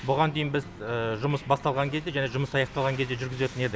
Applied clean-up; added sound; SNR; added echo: none; none; none; none.